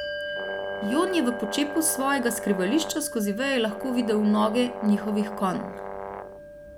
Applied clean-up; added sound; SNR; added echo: none; Bell + Brass instrument; 8 dB; none.